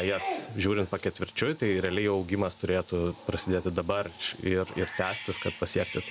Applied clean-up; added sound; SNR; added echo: none; Bathtub (filling or washing) / Cat; 13 dB; none.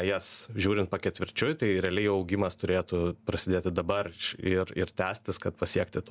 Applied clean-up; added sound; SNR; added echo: none; none; none; none.